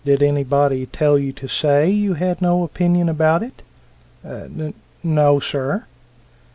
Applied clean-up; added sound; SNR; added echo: none; none; none; none.